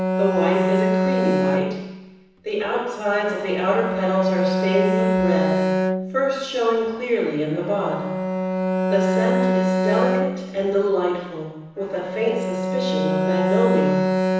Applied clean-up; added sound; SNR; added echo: none; Bowed string instrument; -2 dB; reverberation time 1.1 s.